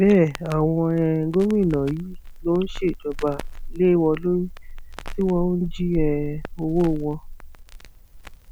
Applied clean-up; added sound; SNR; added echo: none; Crackle; 10 dB; none.